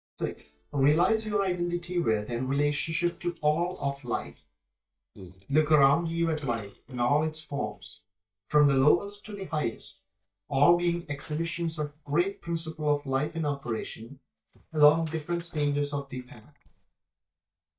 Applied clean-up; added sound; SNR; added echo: neural mask model DeepFilterNet 3.